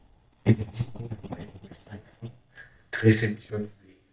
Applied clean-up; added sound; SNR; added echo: neural mask model DeepFilterNet 3.